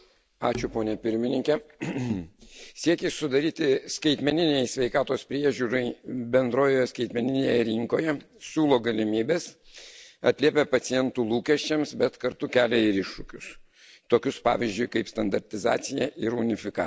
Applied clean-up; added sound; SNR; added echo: none; none; none; none.